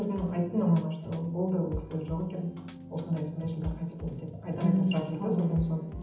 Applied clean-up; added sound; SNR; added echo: none; Drum kit; 14 dB; reverberation time 0.8 s.